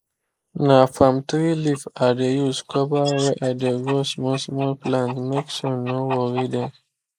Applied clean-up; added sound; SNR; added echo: neural mask model Resemble Enhance denoiser.